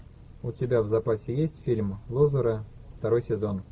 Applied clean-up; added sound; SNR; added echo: none; none; none; none.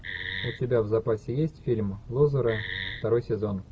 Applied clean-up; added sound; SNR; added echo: none; Wood; 7 dB; none.